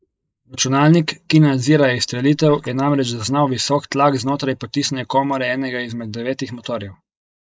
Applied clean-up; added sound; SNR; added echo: neural mask model Resemble Enhance denoiser.